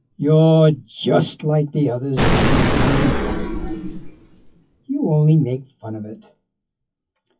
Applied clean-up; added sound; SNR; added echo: classical method WPE with log-MMSE.